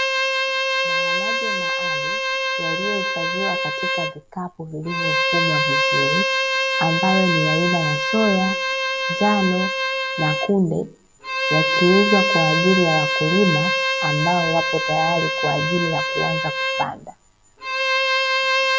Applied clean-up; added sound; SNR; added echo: none; Bowed string instrument; -2 dB; none.